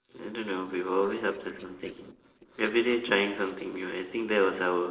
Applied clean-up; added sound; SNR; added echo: neural separator model SepFormer DNS4.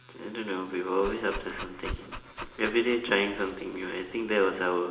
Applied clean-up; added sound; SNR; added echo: none; Dog; 12 dB; reverberation time 0.8 s.